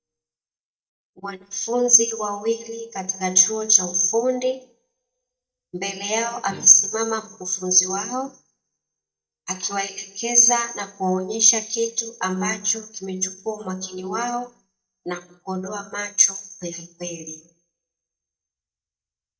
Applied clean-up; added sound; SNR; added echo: neural mask model DeepFilterNet 3.